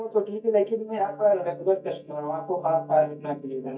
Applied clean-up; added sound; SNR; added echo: neural mask model DeepFilterNet 3.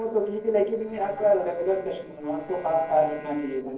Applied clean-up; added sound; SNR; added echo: neural separator model SepFormer DNS4.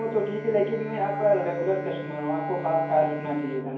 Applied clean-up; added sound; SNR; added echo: none; Bowed string instrument; 10 dB; reverberation time 0.9 s.